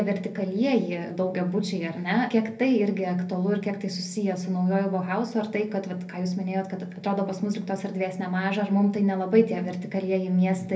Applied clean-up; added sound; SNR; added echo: none; none; none; reverberation time 0.3 s.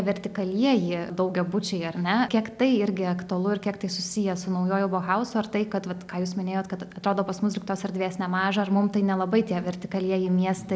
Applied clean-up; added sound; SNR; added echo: none; none; none; none.